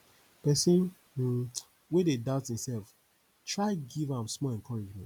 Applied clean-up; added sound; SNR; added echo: none; none; none; none.